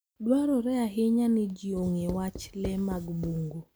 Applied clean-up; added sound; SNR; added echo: none; Writing; 13 dB; none.